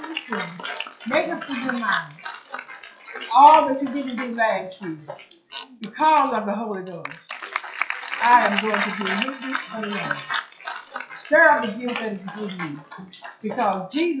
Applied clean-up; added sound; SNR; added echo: classical method WPE with log-MMSE.